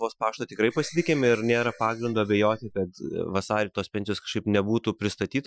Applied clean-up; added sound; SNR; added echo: classical method Wiener filter.